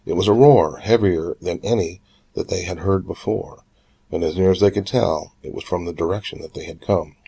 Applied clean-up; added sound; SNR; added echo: none; none; none; none.